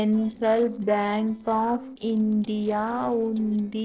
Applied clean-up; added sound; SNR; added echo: neural separator model SepFormer DNS4.